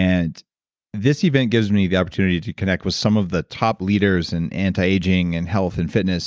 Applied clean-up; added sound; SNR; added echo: none; none; none; none.